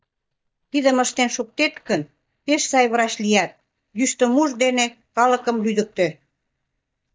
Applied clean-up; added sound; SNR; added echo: neural mask model DeepFilterNet 3.